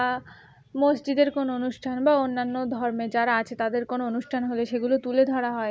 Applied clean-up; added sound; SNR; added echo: none; none; none; none.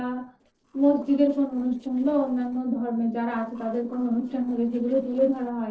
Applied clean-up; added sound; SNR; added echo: neural separator model SepFormer DNS4.